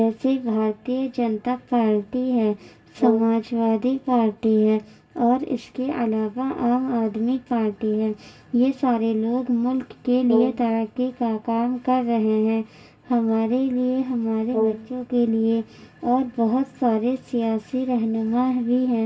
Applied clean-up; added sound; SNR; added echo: none; Brass instrument; 9 dB; reverberation time 0.2 s.